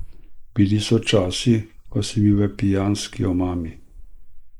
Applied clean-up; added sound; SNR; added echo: neural mask model Resemble Enhance denoiser.